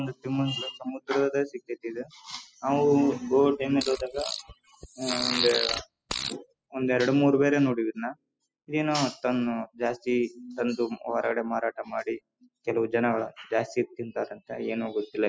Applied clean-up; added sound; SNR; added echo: classical method spectral subtraction.